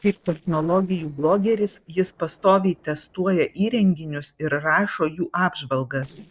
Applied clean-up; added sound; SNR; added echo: neural separator model SepFormer DNS4.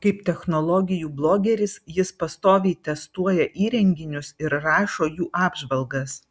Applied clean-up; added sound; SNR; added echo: none; none; none; none.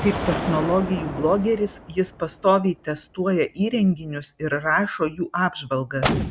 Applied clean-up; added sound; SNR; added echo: none; Gunshot, gunfire; 8 dB; none.